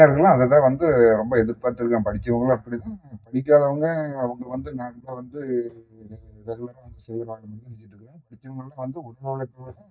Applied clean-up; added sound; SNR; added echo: neural mask model DeepFilterNet 3.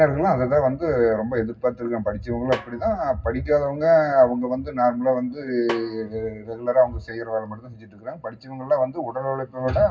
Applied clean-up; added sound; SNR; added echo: none; Snare drum; 15 dB; reverberation time 0.4 s.